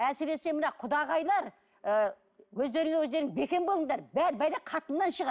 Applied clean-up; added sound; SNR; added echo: none; none; none; none.